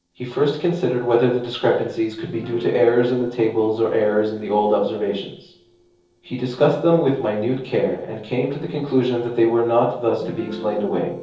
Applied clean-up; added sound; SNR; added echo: neural separator model SepFormer DNS4.